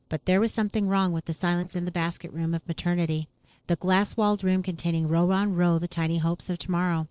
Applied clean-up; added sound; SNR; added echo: neural separator model SepFormer DNS4.